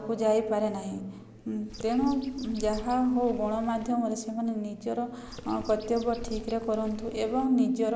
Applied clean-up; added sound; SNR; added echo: none; Bird; 14 dB; none.